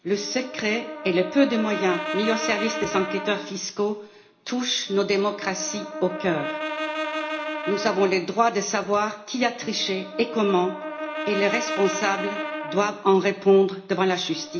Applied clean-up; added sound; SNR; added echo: none; Brass instrument; 8 dB; reverberation time 0.4 s.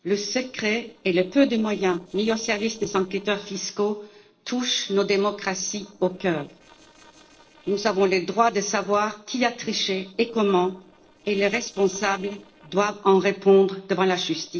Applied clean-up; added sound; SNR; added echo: neural separator model SepFormer DNS4.